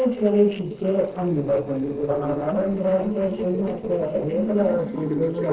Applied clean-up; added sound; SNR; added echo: neural separator model SepFormer DNS4.